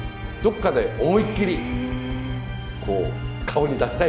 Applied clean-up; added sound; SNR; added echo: none; none; none; none.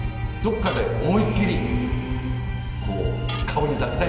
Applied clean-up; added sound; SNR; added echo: none; Tools; 16 dB; reverberation time 2.9 s.